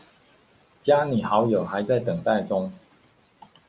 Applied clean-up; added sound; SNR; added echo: none; none; none; none.